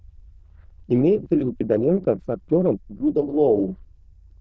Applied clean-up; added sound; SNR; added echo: neural diffusion model UNIVERSE++.